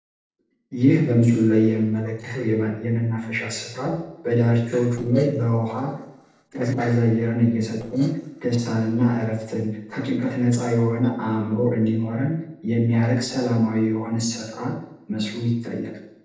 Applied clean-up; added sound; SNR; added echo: neural separator model SepFormer DNS4.